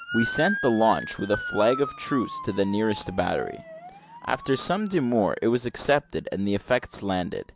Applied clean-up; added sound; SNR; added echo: none; Motor vehicle (road) / Siren; 11 dB; none.